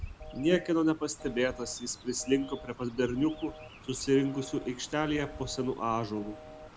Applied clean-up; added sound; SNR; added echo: none; Chirp, tweet + Telephone; 15 dB; none.